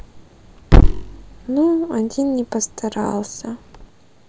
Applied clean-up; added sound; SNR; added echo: none; Thump, thud; -4 dB; none.